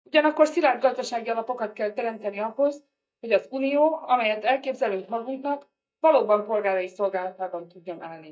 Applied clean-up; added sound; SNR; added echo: neural mask model DeepFilterNet 3.